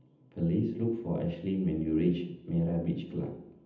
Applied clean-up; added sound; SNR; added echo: none; none; none; reverberation time 0.8 s.